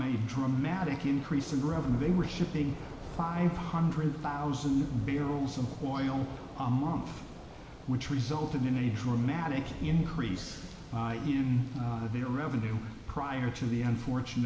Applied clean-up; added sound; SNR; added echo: none; Thunder / Rain; 14 dB; reverberation time 2.0 s.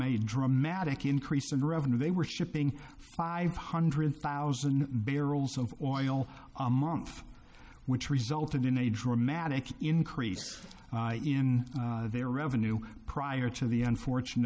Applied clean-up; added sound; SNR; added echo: none; none; none; none.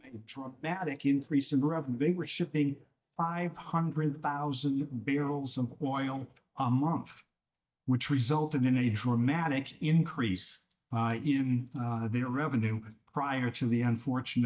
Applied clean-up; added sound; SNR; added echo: neural mask model DeepFilterNet 3.